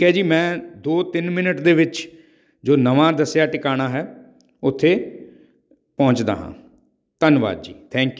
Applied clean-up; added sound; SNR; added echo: none; none; none; none.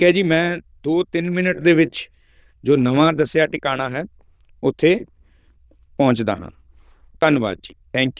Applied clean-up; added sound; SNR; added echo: neural diffusion model UNIVERSE++.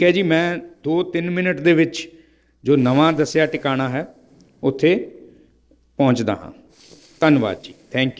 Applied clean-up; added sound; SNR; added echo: neural separator model SepFormer DNS4.